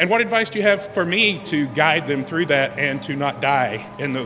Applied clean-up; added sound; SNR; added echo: none; Race car, auto racing / Accelerating, revving, vroom; 17 dB; none.